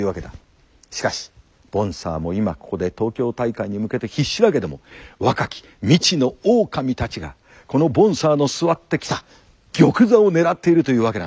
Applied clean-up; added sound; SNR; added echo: none; none; none; none.